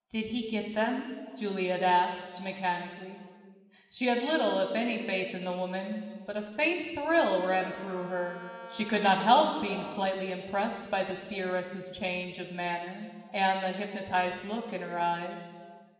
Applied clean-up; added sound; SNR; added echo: none; Wind instrument, woodwind instrument; 17 dB; reverberation time 1.7 s.